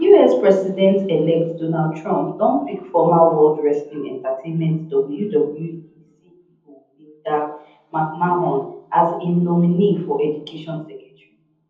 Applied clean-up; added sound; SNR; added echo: none; none; none; reverberation time 0.6 s.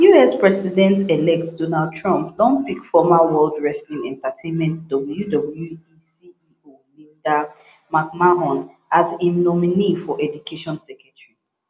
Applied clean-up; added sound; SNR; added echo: none; none; none; none.